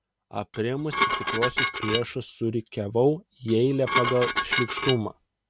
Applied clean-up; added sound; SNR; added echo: none; Dishes, pots, and pans; 2 dB; none.